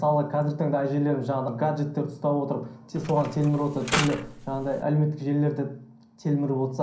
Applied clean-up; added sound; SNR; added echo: none; Mechanisms; 8 dB; reverberation time 0.6 s.